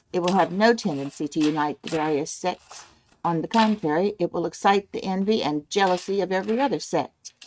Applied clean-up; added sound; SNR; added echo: neural mask model RNNoise.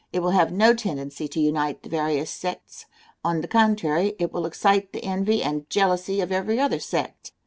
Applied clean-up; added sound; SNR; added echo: none; none; none; none.